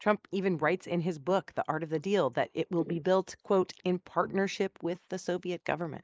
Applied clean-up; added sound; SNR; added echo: neural mask model Resemble Enhance denoiser.